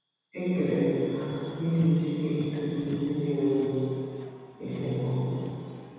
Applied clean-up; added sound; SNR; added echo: none; Car; 18 dB; reverberation time 2.1 s.